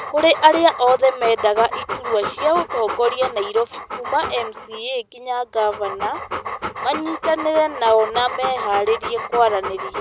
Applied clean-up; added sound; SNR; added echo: none; Dog; 9 dB; none.